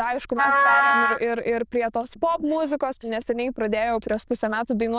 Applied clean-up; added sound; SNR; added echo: neural diffusion model UNIVERSE++.